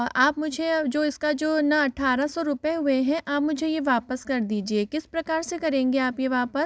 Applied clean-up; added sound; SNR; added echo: none; none; none; none.